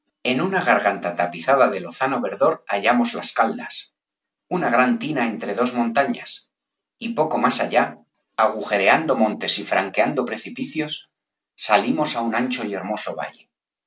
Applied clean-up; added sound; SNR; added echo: none; none; none; none.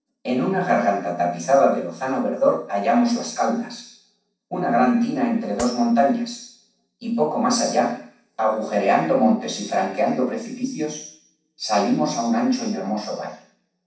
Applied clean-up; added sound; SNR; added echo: neural separator model SepFormer DNS4.